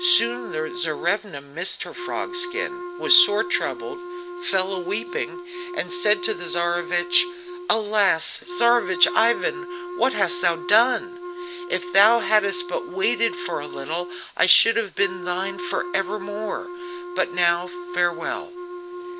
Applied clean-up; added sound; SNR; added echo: none; Wind instrument, woodwind instrument; 11 dB; none.